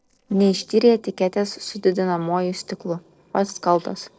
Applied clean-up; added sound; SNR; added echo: neural separator model SepFormer DNS4.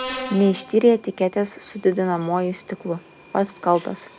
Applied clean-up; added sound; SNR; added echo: none; Subway, metro, underground; 16 dB; none.